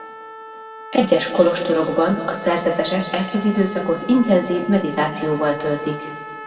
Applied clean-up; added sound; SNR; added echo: none; Trumpet; 14 dB; reverberation time 1.7 s.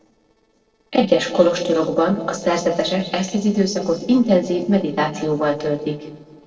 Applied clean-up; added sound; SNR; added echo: neural separator model SepFormer DNS4.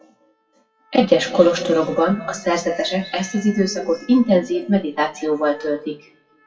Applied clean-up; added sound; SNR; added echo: classical method WPE with log-MMSE.